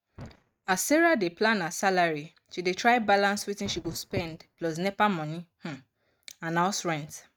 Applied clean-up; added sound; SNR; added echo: neural mask model RNNoise.